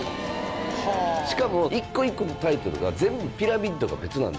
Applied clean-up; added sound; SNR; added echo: none; none; none; none.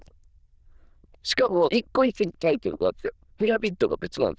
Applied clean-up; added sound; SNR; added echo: neural diffusion model UNIVERSE++.